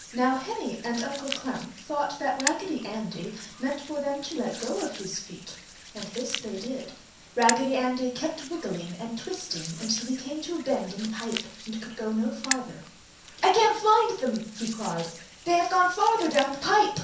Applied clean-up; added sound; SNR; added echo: none; Hands; 11 dB; reverberation time 0.6 s.